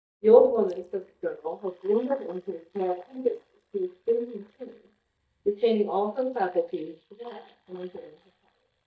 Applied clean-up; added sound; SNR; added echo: neural mask model DeepFilterNet 3.